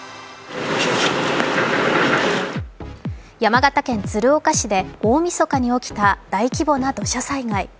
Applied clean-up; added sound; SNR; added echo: none; none; none; none.